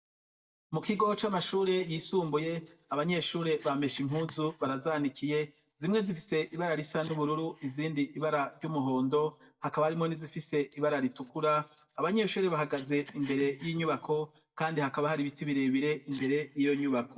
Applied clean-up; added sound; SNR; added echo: neural mask model DeepFilterNet 3.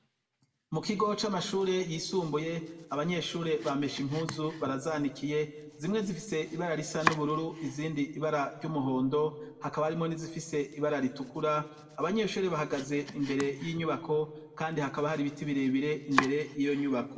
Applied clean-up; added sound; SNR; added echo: none; Domestic sounds, home sounds; 12 dB; reverberation time 0.9 s.